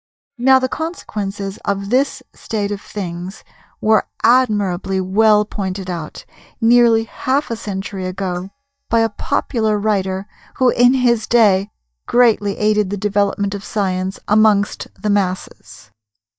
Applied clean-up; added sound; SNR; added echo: neural mask model DeepFilterNet 3.